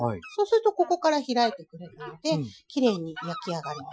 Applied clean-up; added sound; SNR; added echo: classical method Wiener filter.